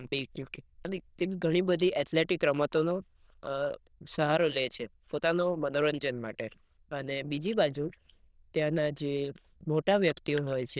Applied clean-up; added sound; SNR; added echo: neural diffusion model UNIVERSE++.